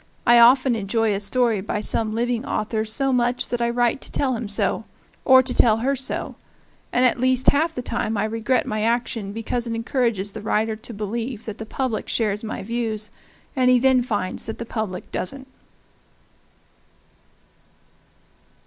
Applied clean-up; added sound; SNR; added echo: none; none; none; none.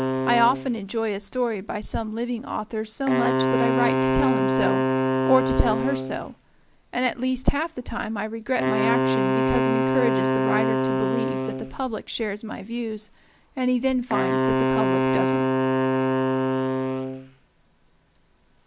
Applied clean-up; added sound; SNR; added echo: none; Wind instrument, woodwind instrument; -2 dB; none.